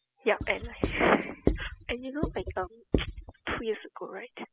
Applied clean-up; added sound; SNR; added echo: classical method spectral subtraction.